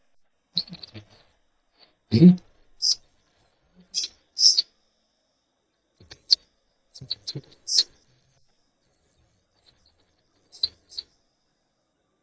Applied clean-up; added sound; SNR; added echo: neural mask model DeepFilterNet 3.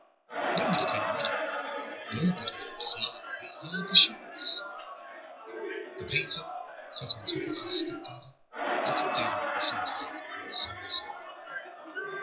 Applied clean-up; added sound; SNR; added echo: classical method WPE with log-MMSE.